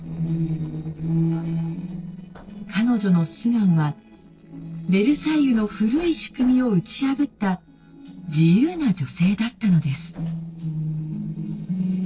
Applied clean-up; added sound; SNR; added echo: neural separator model SepFormer DNS4.